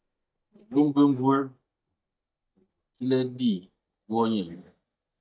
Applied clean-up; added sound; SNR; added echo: neural mask model DeepFilterNet 3.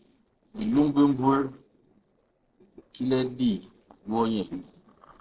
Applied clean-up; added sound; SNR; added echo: neural separator model SepFormer DNS4.